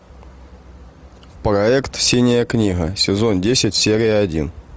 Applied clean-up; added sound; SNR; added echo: none; none; none; none.